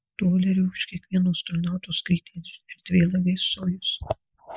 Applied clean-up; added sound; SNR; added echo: neural mask model Resemble Enhance denoiser.